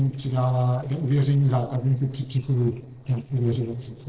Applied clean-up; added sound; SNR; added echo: neural separator model SepFormer DNS4.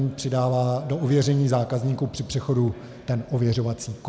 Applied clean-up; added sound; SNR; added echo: none; none; none; none.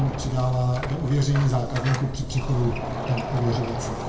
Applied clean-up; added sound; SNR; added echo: none; Door; 7 dB; reverberation time 2.0 s.